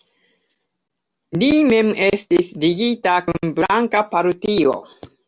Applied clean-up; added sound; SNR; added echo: none; none; none; none.